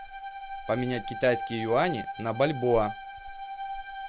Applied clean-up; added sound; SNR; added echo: none; Bowed string instrument; 9 dB; none.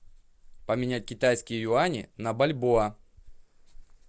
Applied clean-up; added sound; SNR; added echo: none; none; none; none.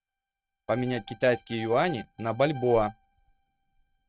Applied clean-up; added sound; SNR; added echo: neural mask model RNNoise.